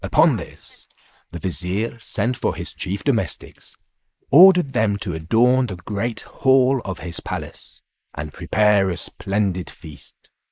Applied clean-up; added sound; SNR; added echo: neural mask model Resemble Enhance denoiser.